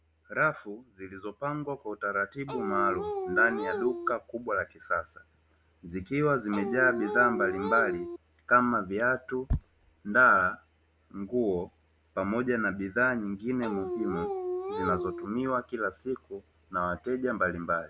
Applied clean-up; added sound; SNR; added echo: none; Dog; 3 dB; none.